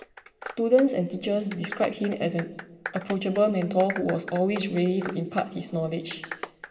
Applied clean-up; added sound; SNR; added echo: none; Clapping; 12 dB; reverberation time 1.1 s.